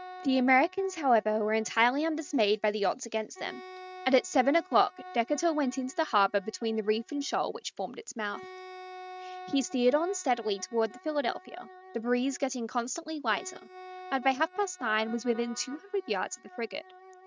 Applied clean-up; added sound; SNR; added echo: neural mask model RNNoise.